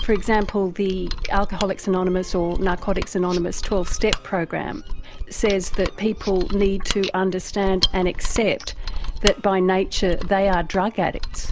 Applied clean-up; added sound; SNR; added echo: none; Mechanisms; 3 dB; none.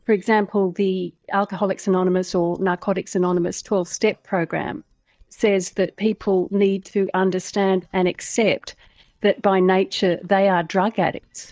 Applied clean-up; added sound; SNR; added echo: neural mask model DeepFilterNet 3.